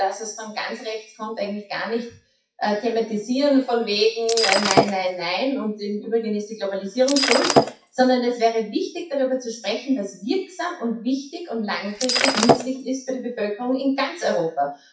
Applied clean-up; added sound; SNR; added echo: classical method WPE with log-MMSE.